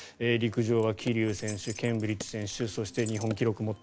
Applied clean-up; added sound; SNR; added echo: none; Wood + Keys jangling; 17 dB; none.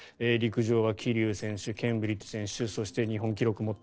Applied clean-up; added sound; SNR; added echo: neural separator model SepFormer DNS4.